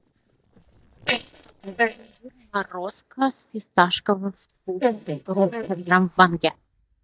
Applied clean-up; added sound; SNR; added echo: neural mask model DeepFilterNet 3.